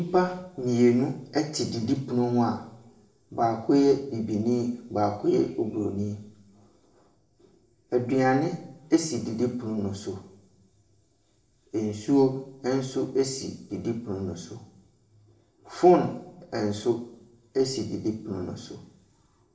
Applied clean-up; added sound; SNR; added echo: none; none; none; reverberation time 0.5 s.